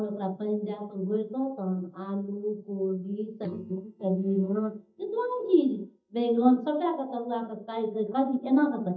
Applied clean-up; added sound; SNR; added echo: neural mask model DeepFilterNet 3.